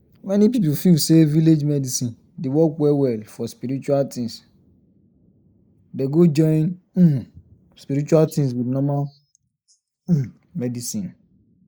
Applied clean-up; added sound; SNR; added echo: neural mask model Resemble Enhance denoiser.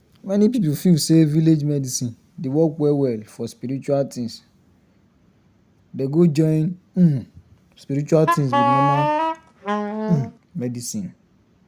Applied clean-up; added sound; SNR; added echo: none; Wind instrument, woodwind instrument; 0 dB; none.